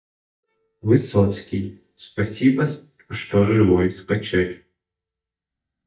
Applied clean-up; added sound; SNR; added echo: neural mask model DeepFilterNet 3.